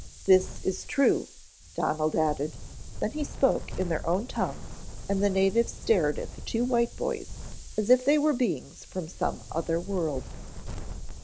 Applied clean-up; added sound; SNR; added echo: none; Wind; 10 dB; none.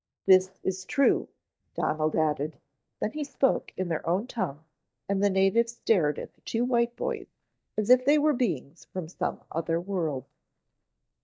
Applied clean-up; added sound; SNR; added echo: neural mask model DeepFilterNet 3.